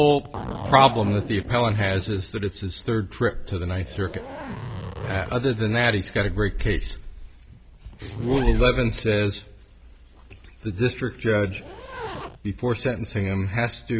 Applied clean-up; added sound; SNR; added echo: none; Zipper (clothing); 14 dB; none.